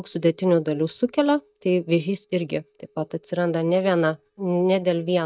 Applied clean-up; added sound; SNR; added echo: neural mask model DeepFilterNet 3.